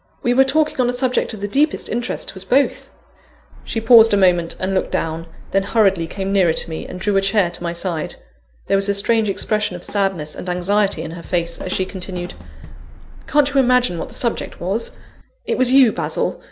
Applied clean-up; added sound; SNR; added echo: none; Car + Drum / Drum kit; 14 dB; none.